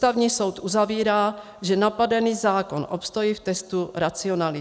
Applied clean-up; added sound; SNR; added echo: none; none; none; none.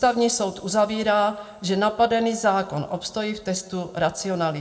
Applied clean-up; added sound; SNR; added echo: none; none; none; reverberation time 1.3 s.